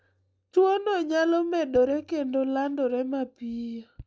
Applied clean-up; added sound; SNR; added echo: neural mask model DeepFilterNet 3.